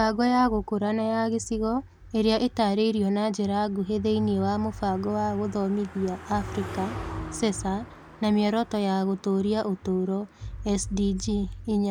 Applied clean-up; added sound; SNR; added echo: none; Car passing by; 19 dB; none.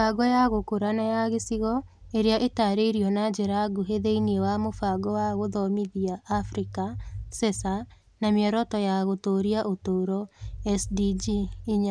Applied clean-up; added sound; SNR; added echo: none; none; none; none.